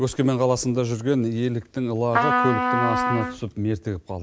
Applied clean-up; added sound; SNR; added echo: none; Trumpet; 0 dB; none.